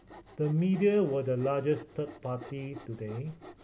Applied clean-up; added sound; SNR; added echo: none; Sawing; 19 dB; none.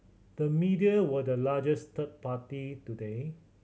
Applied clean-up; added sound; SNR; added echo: none; none; none; none.